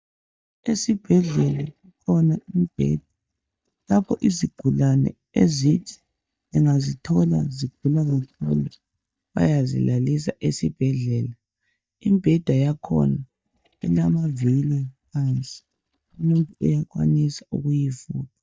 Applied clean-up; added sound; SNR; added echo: neural mask model DeepFilterNet 3.